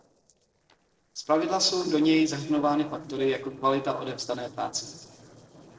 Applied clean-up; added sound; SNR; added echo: neural separator model SepFormer DNS4.